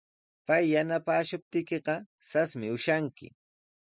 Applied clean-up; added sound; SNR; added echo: none; none; none; none.